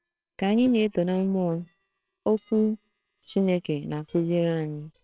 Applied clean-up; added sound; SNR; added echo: neural separator model SepFormer WHAMR!.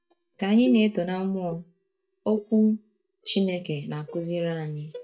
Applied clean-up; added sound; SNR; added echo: neural mask model DeepFilterNet 3.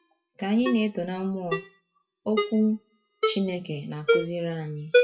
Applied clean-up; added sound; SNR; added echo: classical method WPE with log-MMSE.